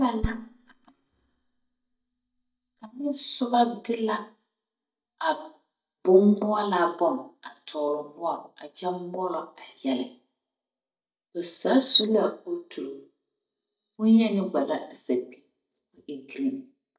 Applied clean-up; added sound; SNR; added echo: neural mask model DeepFilterNet 3.